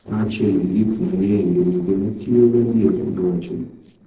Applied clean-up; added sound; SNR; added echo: neural separator model SepFormer DNS4.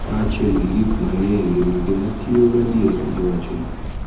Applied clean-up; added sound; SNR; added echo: none; Bird; 6 dB; reverberation time 0.8 s.